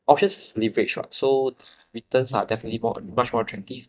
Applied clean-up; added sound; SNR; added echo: neural mask model DeepFilterNet 3.